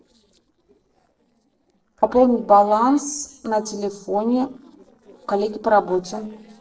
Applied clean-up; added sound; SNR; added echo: neural separator model SepFormer DNS4.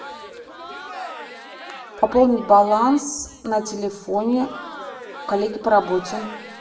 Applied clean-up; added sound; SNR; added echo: none; Crowd; 15 dB; reverberation time 0.6 s.